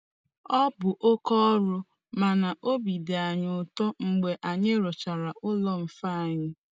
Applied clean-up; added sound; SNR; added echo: none; none; none; none.